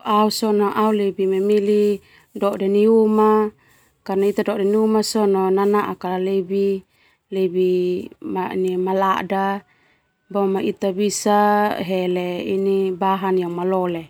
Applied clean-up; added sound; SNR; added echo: none; none; none; none.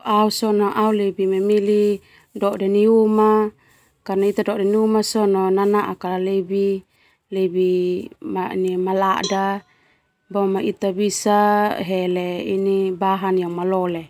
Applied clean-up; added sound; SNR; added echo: none; Cowbell; 18 dB; none.